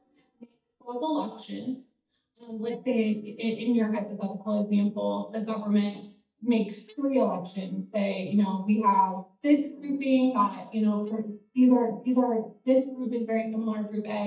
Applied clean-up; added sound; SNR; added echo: neural mask model DeepFilterNet 3.